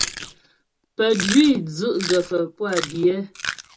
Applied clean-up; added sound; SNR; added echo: none; Chewing, mastication; 10 dB; reverberation time 0.2 s.